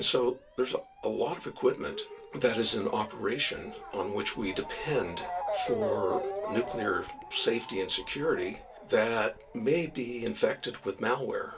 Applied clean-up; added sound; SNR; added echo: none; Motor vehicle (road) / Siren; 9 dB; reverberation time 0.2 s.